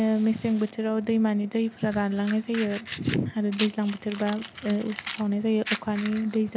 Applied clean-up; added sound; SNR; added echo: none; Fire; 14 dB; none.